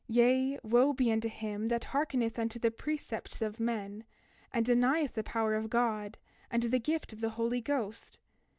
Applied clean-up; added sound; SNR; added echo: none; none; none; none.